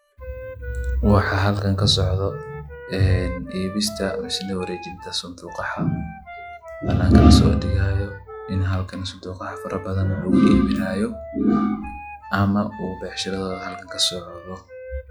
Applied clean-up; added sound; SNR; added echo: classical method log-MMSE.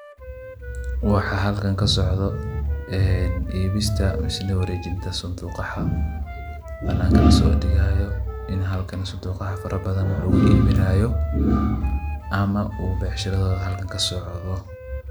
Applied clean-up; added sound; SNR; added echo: none; Wind instrument, woodwind instrument; 19 dB; none.